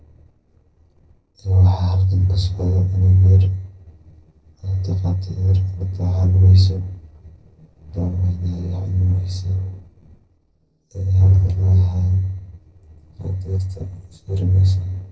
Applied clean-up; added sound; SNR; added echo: neural separator model SepFormer DNS4.